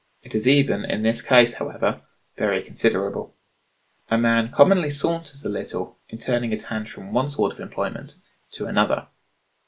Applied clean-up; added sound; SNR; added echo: neural mask model Resemble Enhance denoiser.